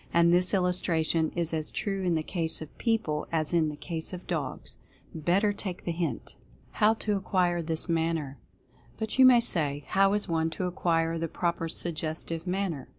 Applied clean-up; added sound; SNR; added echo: none; none; none; none.